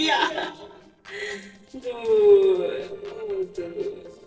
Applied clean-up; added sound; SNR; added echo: neural separator model SepFormer DNS4.